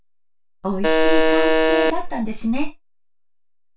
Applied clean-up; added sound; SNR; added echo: none; Alarm; -5 dB; reverberation time 0.2 s.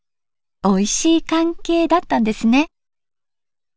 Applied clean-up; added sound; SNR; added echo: none; none; none; none.